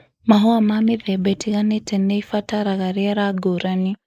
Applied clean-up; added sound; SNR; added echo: neural mask model Resemble Enhance denoiser.